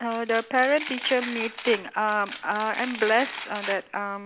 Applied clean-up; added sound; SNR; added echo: none; Domestic sounds, home sounds; 11 dB; none.